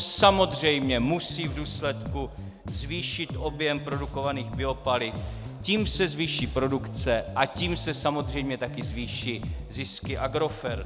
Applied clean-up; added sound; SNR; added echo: none; Bass guitar; 9 dB; none.